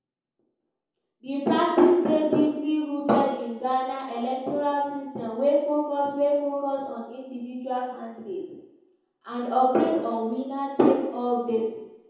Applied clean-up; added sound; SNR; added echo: none; none; none; reverberation time 0.9 s.